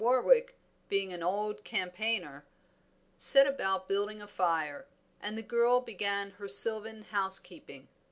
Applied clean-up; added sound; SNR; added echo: none; none; none; none.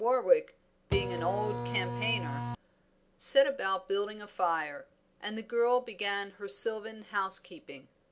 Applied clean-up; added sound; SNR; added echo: none; Printer; 3 dB; none.